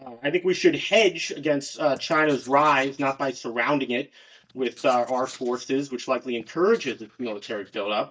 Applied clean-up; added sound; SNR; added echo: neural mask model DeepFilterNet 3.